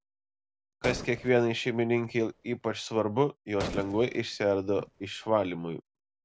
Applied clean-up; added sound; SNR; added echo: none; Gunshot, gunfire; 14 dB; none.